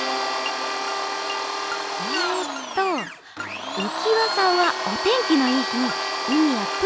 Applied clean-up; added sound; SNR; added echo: none; Domestic sounds, home sounds; 2 dB; none.